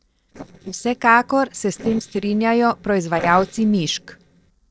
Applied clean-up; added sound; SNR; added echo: neural separator model SepFormer DNS4.